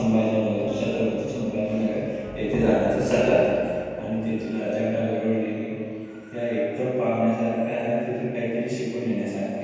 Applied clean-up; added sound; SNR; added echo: none; Piano; 17 dB; reverberation time 2.1 s.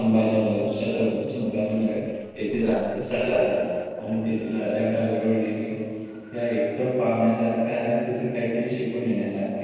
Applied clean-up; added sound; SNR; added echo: neural separator model SepFormer DNS4.